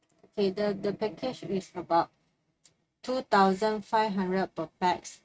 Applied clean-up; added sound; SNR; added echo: neural mask model RNNoise.